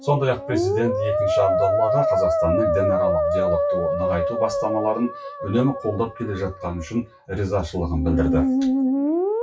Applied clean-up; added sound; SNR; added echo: classical method WPE with log-MMSE.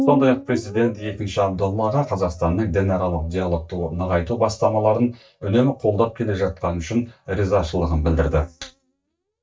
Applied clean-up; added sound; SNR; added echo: neural mask model DeepFilterNet 3.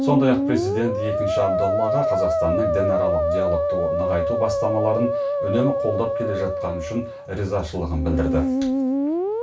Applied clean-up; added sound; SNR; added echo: none; Musical instrument; -2 dB; reverberation time 0.2 s.